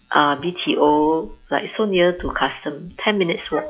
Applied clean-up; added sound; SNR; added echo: classical method log-MMSE.